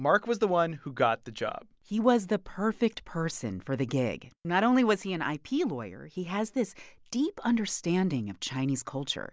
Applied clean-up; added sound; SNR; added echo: none; none; none; none.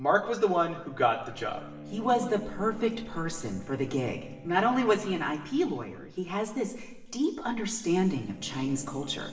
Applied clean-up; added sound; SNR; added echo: none; Bowed string instrument; 18 dB; reverberation time 1.1 s.